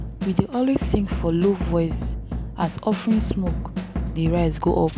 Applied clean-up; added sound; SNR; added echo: none; Drum / Drum kit; 5 dB; none.